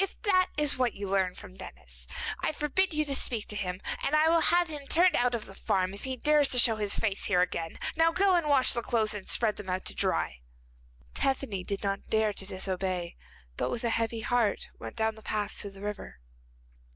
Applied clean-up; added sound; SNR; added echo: none; none; none; none.